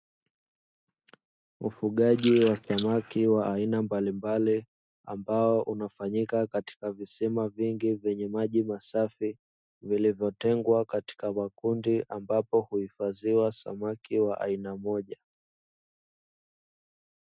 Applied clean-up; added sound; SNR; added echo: neural mask model RNNoise.